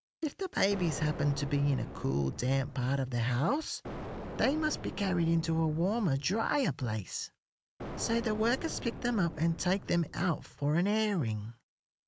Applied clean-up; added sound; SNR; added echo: none; Explosion; 12 dB; none.